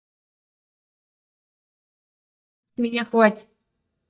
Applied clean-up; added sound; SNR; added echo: neural mask model DeepFilterNet 3.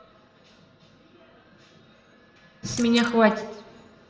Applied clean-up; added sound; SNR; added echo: none; Camera; 17 dB; reverberation time 1.1 s.